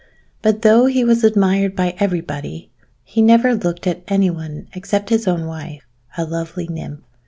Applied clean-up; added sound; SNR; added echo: none; none; none; none.